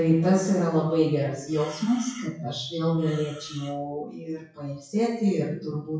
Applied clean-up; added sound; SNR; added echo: classical method WPE with log-MMSE.